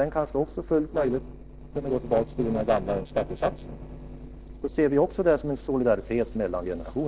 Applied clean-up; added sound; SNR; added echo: neural separator model SepFormer DNS4.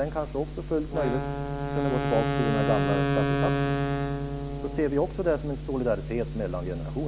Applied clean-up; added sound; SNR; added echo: none; Wind instrument, woodwind instrument; 1 dB; none.